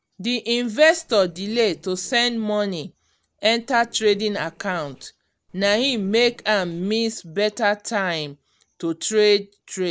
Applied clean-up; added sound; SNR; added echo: neural separator model SepFormer DNS4.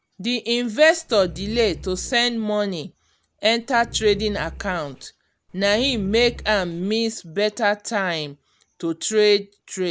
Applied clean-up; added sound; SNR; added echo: none; Growling; 15 dB; none.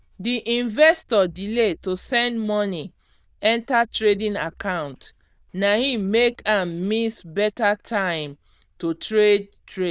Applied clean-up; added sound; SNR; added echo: neural diffusion model UNIVERSE++.